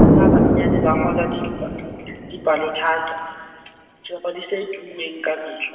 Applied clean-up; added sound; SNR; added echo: none; Explosion; -5 dB; reverberation time 2.3 s.